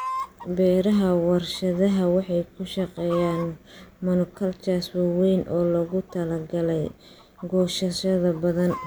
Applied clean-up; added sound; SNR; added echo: none; Chicken, rooster; 18 dB; none.